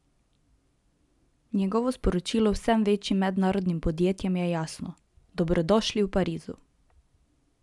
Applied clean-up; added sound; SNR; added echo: none; none; none; none.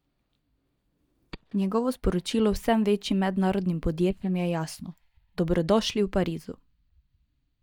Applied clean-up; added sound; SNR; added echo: neural mask model DeepFilterNet 3.